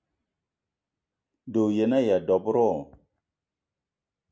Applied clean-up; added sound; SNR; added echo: none; none; none; none.